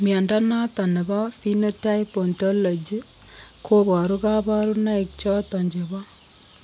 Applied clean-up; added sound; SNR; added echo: none; none; none; none.